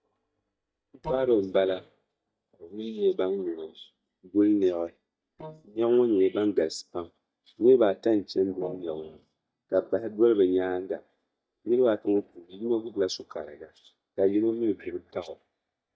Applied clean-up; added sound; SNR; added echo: neural mask model DeepFilterNet 3.